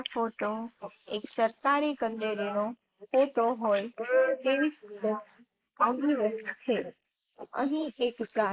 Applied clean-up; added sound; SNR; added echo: neural mask model Resemble Enhance denoiser.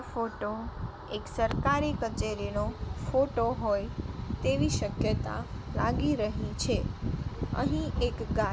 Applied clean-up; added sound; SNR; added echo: none; none; none; none.